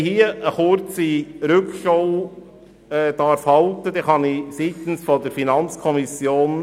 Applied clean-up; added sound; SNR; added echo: none; none; none; none.